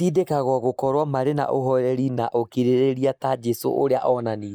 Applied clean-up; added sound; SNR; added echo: neural mask model Resemble Enhance denoiser.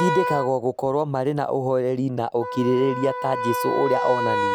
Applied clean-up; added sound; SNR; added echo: none; Wind instrument, woodwind instrument; 4 dB; none.